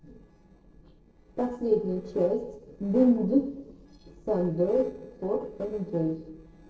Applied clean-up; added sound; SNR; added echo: neural separator model SepFormer DNS4.